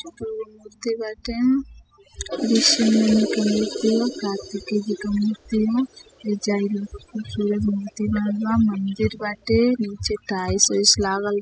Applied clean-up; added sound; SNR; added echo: classical method spectral subtraction.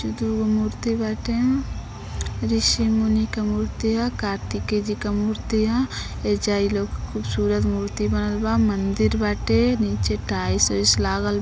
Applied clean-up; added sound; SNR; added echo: none; none; none; none.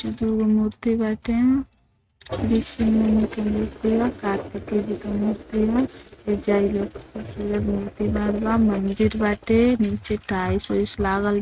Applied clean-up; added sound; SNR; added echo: neural mask model RNNoise.